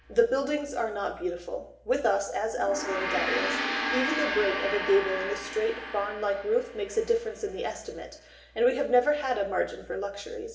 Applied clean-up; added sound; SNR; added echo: none; Gong; 7 dB; reverberation time 0.7 s.